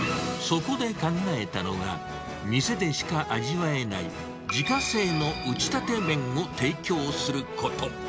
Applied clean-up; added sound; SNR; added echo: none; none; none; none.